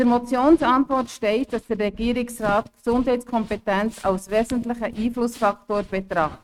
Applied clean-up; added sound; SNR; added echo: neural mask model RNNoise.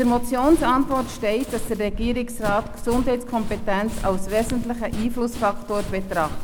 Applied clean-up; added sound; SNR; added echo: none; Run; 6 dB; none.